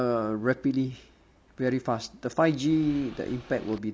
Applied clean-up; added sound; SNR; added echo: none; Boat, Water vehicle; 20 dB; none.